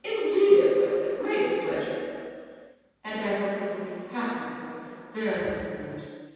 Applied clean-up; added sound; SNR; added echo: none; Walk, footsteps; 17 dB; reverberation time 2.1 s.